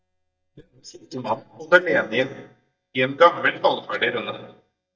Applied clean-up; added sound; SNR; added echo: neural mask model DeepFilterNet 3.